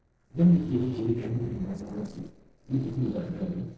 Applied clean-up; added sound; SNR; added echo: neural separator model SepFormer DNS4.